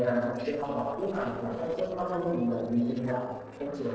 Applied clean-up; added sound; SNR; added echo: neural separator model SepFormer DNS4.